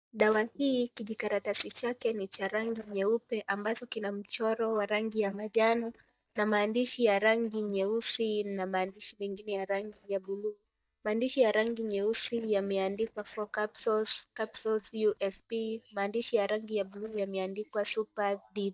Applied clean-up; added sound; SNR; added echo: neural mask model DeepFilterNet 3.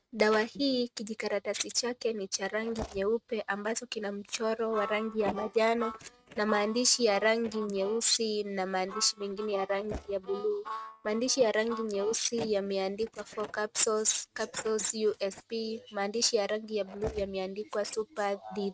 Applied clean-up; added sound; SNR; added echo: neural mask model RNNoise.